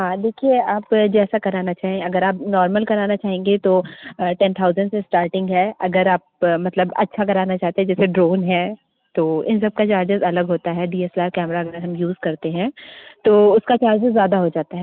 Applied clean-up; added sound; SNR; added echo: none; none; none; none.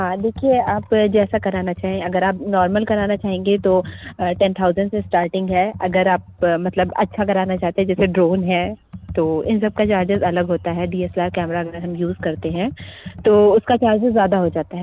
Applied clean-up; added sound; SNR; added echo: none; Computer keyboard; 17 dB; none.